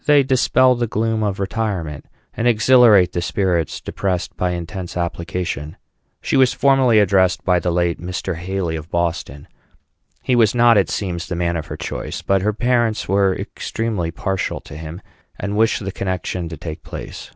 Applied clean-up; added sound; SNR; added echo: none; none; none; none.